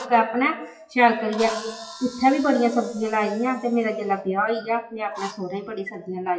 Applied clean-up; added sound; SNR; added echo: classical method WPE with log-MMSE.